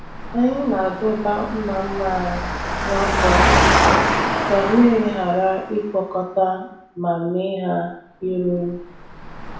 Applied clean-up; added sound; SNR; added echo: none; Engine; 1 dB; reverberation time 0.6 s.